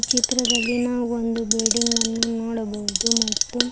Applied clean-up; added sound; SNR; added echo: none; Fireworks + Clock; 0 dB; none.